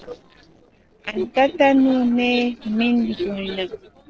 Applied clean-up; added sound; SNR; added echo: neural separator model SepFormer DNS4.